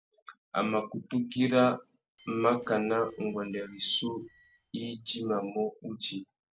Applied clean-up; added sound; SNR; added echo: none; Glass; 19 dB; none.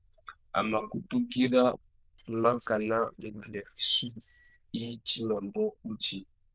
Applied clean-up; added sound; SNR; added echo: neural diffusion model UNIVERSE++.